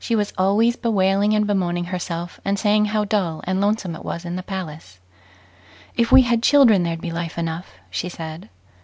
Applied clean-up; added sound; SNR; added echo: none; none; none; none.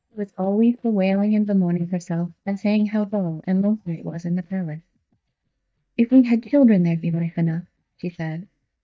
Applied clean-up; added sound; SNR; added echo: neural mask model DeepFilterNet 3.